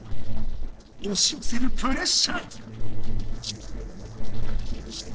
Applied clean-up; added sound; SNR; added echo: neural separator model SepFormer DNS4.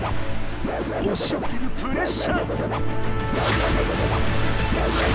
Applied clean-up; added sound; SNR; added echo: none; Scratching (performance technique); 0 dB; none.